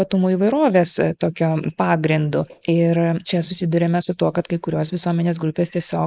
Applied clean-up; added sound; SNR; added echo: neural mask model Resemble Enhance denoiser.